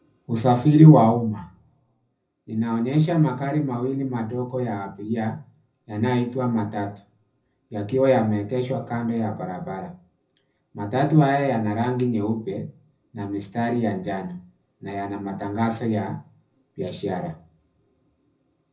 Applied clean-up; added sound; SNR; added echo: none; none; none; reverberation time 0.4 s.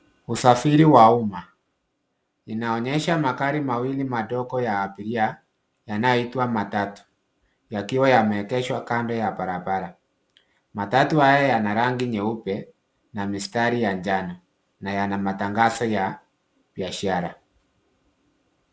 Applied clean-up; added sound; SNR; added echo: none; none; none; none.